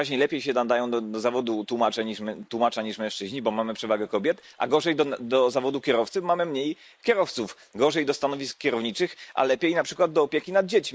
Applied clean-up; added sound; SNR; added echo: neural mask model Resemble Enhance denoiser.